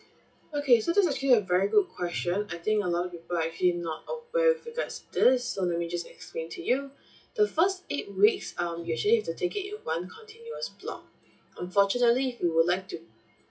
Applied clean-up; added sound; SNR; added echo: classical method WPE with log-MMSE.